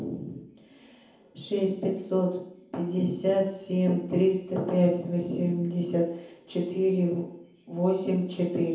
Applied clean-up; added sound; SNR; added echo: none; none; none; reverberation time 0.7 s.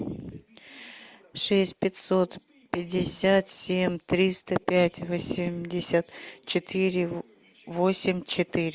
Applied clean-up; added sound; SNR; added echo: none; none; none; none.